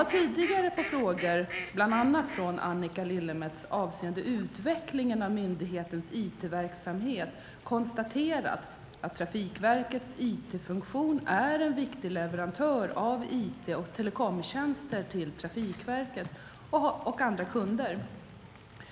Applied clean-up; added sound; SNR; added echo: none; Fowl; 16 dB; none.